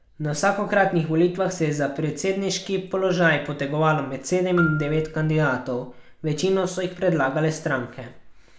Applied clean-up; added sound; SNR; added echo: none; Marimba, xylophone; 11 dB; none.